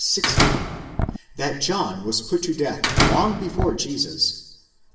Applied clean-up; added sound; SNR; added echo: none; Slam; -4 dB; reverberation time 0.9 s.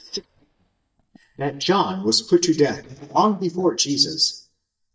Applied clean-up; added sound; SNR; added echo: neural mask model DeepFilterNet 3.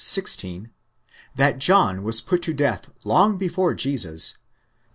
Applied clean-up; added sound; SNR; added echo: none; none; none; none.